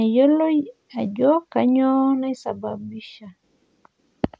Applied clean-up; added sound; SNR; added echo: none; none; none; none.